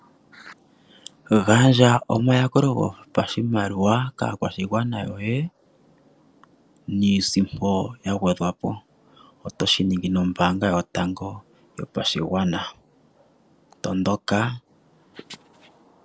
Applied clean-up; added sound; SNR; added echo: none; none; none; none.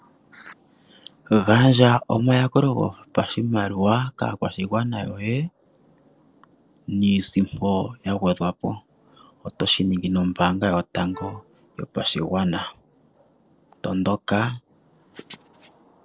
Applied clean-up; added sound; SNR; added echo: neural separator model SepFormer DNS4.